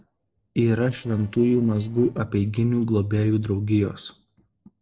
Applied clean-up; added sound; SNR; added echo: neural separator model SepFormer DNS4.